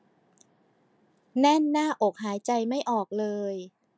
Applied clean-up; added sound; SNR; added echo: none; none; none; none.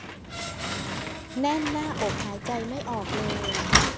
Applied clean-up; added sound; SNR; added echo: none; Slam; -3 dB; none.